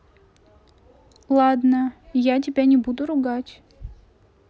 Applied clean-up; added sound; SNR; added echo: none; none; none; none.